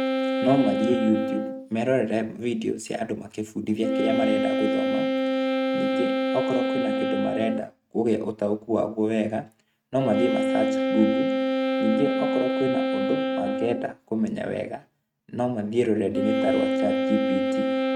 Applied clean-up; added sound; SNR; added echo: neural mask model RNNoise.